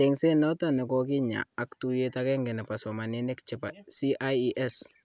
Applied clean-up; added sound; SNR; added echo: none; none; none; none.